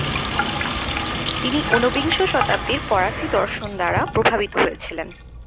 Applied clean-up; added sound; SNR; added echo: none; Sink (filling or washing); 2 dB; none.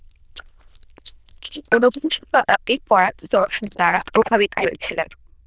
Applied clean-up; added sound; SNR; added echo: neural diffusion model UNIVERSE++.